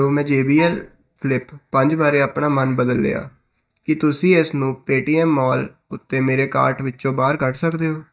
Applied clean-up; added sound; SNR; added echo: neural mask model DeepFilterNet 3.